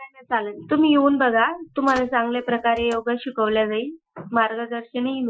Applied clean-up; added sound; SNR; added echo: classical method Wiener filter.